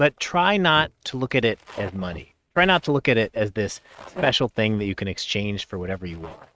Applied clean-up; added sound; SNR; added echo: neural mask model RNNoise.